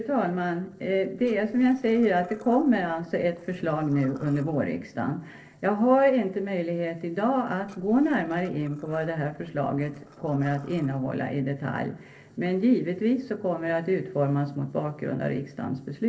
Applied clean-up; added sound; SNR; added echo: neural separator model SepFormer DNS4.